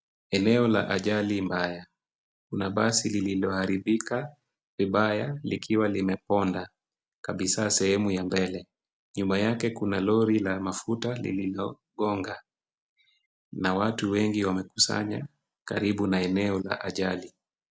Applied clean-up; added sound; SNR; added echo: none; none; none; none.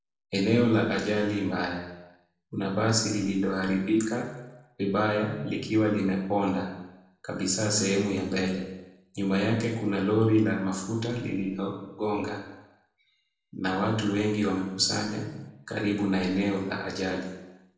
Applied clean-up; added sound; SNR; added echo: none; none; none; reverberation time 0.8 s.